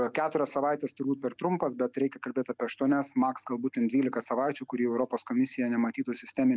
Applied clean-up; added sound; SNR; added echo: none; none; none; none.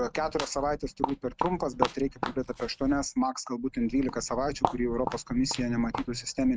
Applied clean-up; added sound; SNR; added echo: neural mask model RNNoise.